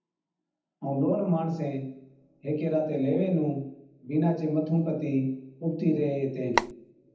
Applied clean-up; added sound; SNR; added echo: none; Telephone; 0 dB; reverberation time 0.8 s.